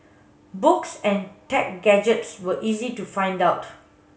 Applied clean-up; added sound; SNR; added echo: none; none; none; none.